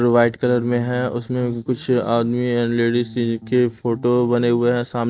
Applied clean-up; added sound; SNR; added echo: none; Bass guitar; 19 dB; none.